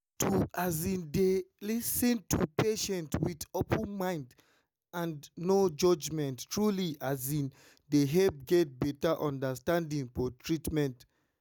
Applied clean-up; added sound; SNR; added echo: none; none; none; none.